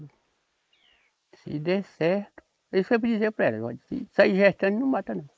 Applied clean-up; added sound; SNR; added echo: neural mask model Resemble Enhance denoiser.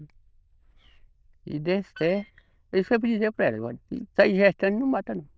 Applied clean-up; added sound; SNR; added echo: neural diffusion model UNIVERSE++.